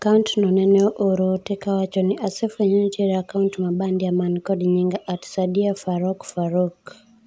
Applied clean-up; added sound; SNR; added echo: none; none; none; none.